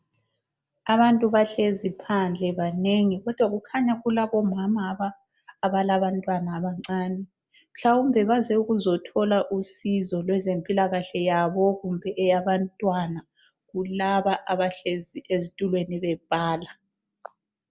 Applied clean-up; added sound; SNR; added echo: none; none; none; none.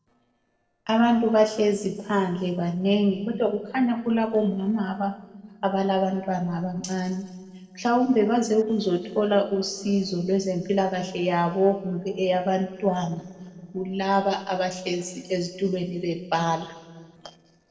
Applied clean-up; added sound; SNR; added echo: neural separator model SepFormer DNS4.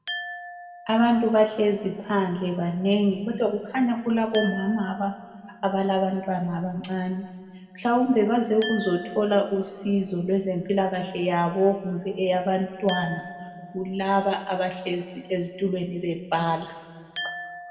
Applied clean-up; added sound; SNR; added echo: none; Glass; 16 dB; reverberation time 1.8 s.